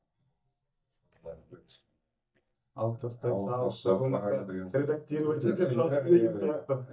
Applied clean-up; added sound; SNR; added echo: neural mask model DeepFilterNet 3.